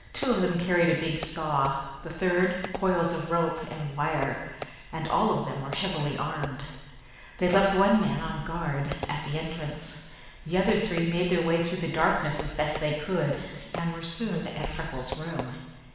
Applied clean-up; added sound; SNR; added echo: none; Fireworks; 16 dB; reverberation time 1.1 s.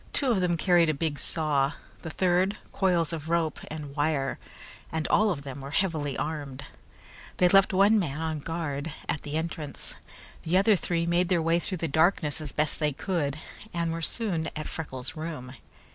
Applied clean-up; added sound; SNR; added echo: none; none; none; none.